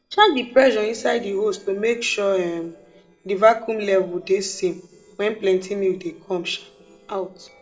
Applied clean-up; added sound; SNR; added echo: neural separator model SepFormer DNS4.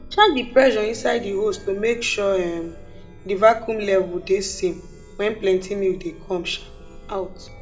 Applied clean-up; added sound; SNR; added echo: none; Chime; 18 dB; reverberation time 1.7 s.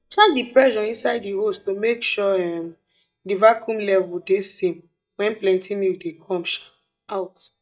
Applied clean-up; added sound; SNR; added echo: neural mask model DeepFilterNet 3.